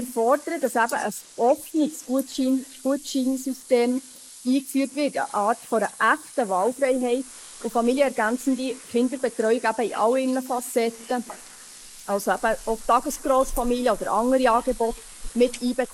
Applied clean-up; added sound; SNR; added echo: neural mask model Resemble Enhance denoiser.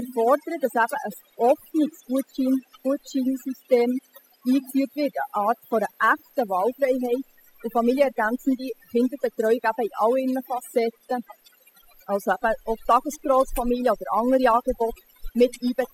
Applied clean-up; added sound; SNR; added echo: classical method spectral subtraction.